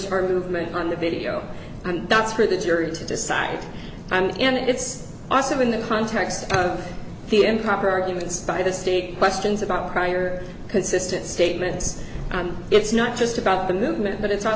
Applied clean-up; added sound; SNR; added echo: none; none; none; none.